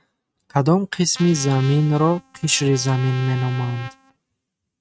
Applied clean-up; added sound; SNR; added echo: neural mask model RNNoise.